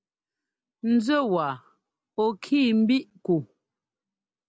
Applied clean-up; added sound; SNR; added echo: none; none; none; none.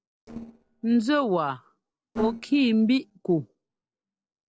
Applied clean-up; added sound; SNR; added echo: neural separator model SepFormer DNS4.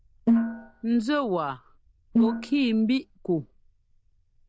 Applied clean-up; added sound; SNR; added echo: neural diffusion model UNIVERSE++.